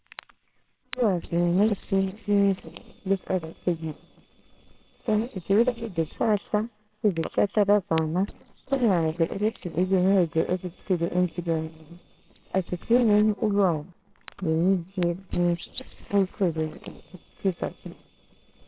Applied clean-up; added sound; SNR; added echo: neural separator model SepFormer WHAMR!.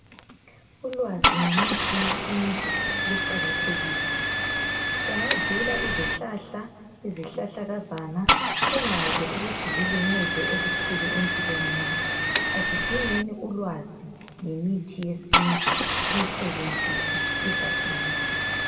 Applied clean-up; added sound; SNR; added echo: none; Engine starting / Car; -4 dB; reverberation time 1.8 s.